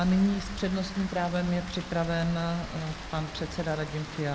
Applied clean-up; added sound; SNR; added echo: none; Rain; 11 dB; none.